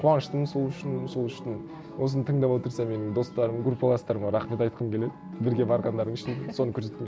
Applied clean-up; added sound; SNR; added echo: none; none; none; none.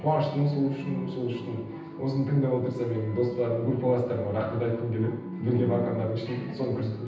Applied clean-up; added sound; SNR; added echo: none; none; none; reverberation time 0.9 s.